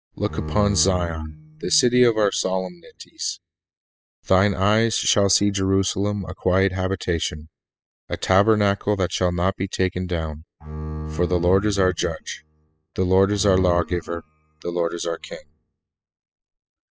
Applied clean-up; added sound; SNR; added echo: classical method spectral subtraction.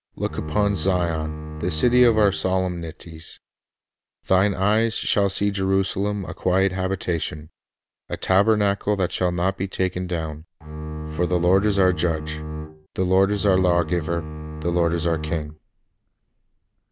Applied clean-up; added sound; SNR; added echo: none; Bowed string instrument; 7 dB; none.